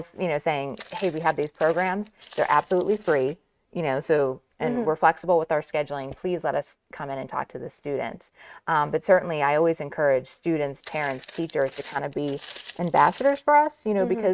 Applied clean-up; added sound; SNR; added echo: neural mask model RNNoise.